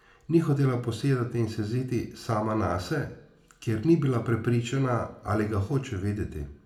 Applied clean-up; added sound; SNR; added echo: none; none; none; reverberation time 0.3 s.